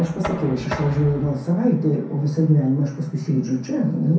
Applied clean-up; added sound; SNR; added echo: none; Knock; 16 dB; reverberation time 0.5 s.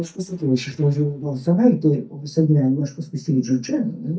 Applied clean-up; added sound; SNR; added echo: neural mask model DeepFilterNet 3.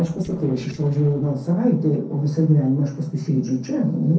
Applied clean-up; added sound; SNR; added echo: neural separator model SepFormer DNS4.